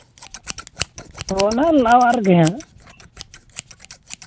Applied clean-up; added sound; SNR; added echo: none; Scissors; 15 dB; none.